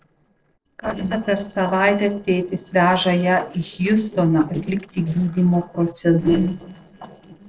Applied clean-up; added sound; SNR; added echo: neural separator model SepFormer DNS4.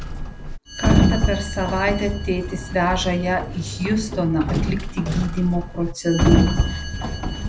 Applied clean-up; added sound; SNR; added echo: none; Sliding door; -1 dB; none.